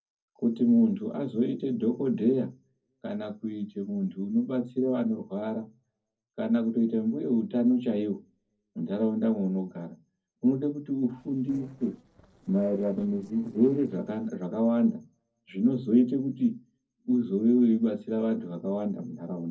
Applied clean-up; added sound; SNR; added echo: neural separator model SepFormer DNS4.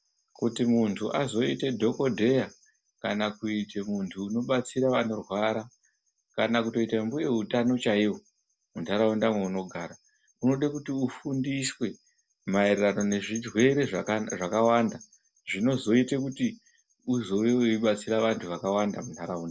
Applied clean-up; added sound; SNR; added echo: none; none; none; none.